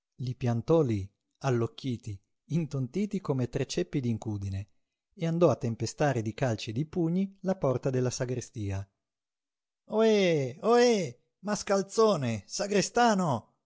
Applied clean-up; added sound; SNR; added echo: none; none; none; none.